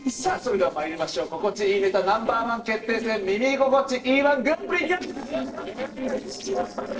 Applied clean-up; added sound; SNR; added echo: neural separator model SepFormer DNS4.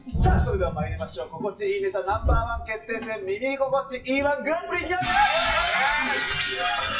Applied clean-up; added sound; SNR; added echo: classical method WPE with log-MMSE.